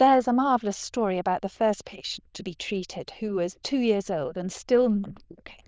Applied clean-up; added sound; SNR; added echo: neural diffusion model UNIVERSE++.